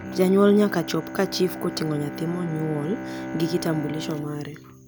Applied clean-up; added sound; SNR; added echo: none; Bowed string instrument; 10 dB; none.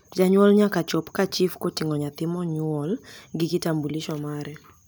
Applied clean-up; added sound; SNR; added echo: none; none; none; none.